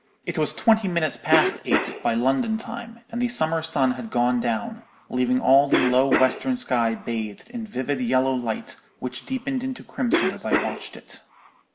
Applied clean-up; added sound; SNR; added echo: none; Cough; 7 dB; none.